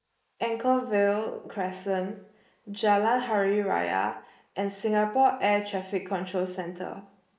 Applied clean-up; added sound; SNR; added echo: neural mask model Resemble Enhance denoiser.